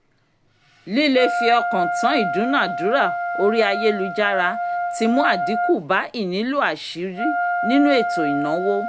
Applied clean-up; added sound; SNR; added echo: none; Wind instrument, woodwind instrument; 4 dB; none.